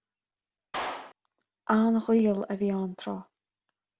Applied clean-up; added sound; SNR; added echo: none; Clapping; 12 dB; none.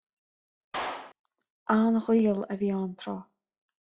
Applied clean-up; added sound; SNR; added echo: classical method log-MMSE.